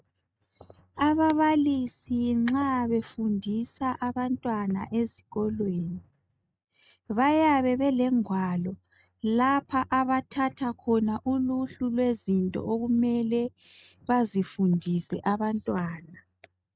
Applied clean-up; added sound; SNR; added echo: neural mask model RNNoise.